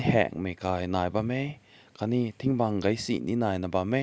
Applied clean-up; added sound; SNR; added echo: none; none; none; none.